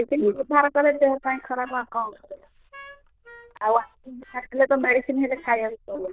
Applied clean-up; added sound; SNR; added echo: neural diffusion model UNIVERSE++.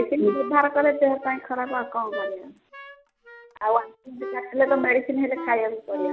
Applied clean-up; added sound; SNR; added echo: none; Wind instrument, woodwind instrument; 12 dB; none.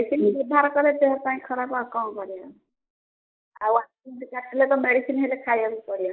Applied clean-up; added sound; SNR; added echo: neural mask model Resemble Enhance denoiser.